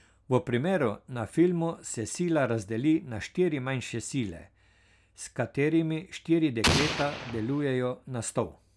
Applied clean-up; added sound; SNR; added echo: none; Explosion; 1 dB; none.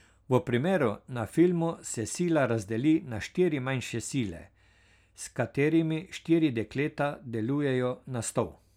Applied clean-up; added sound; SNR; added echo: none; none; none; none.